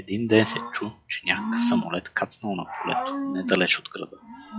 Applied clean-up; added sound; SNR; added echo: classical method log-MMSE.